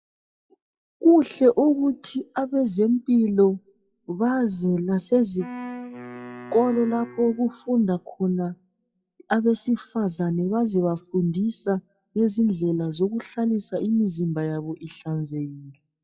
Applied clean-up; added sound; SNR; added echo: classical method WPE with log-MMSE.